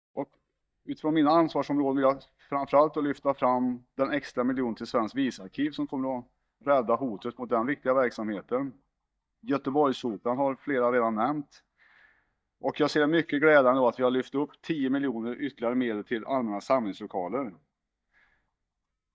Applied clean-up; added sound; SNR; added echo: neural mask model DeepFilterNet 3.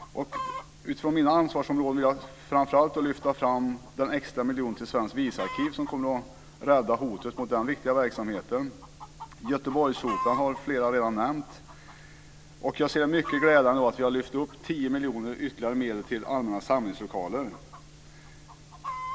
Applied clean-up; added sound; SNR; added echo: none; Chicken, rooster; 15 dB; none.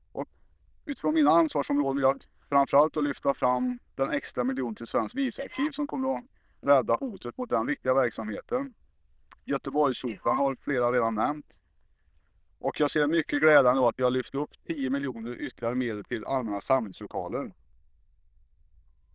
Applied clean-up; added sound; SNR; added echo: neural diffusion model UNIVERSE++.